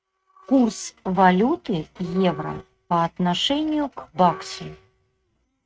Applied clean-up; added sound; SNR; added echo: neural mask model RNNoise.